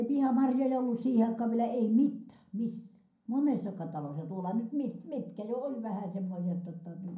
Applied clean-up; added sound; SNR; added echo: none; none; none; reverberation time 0.6 s.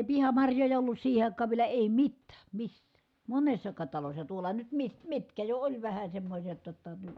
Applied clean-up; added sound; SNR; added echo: none; none; none; none.